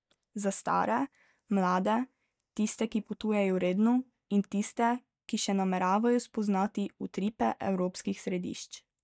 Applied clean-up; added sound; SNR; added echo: neural mask model DeepFilterNet 3.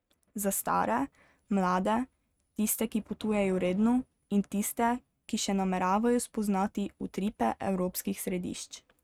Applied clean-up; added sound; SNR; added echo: neural mask model RNNoise.